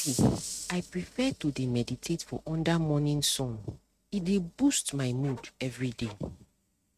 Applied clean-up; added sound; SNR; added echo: neural mask model RNNoise.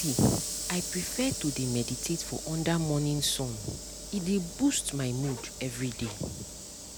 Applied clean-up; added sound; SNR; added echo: none; Sliding door / Hiss; 7 dB; none.